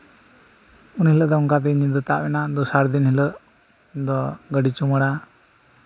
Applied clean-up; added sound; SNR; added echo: none; none; none; none.